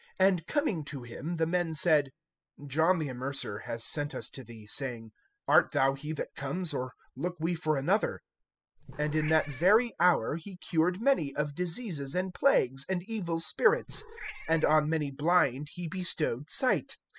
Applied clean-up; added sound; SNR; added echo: classical method spectral subtraction.